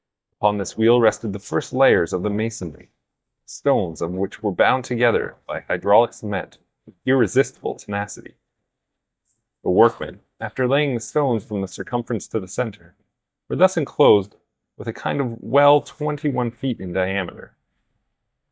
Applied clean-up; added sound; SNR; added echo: neural mask model DeepFilterNet 3.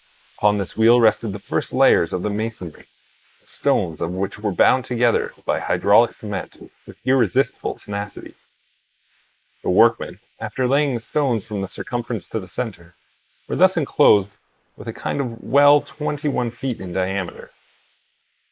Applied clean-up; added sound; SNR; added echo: neural mask model Resemble Enhance denoiser.